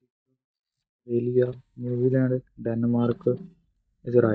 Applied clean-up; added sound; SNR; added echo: neural mask model DeepFilterNet 3.